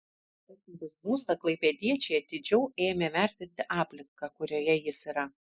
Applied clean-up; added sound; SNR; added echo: neural mask model Resemble Enhance denoiser.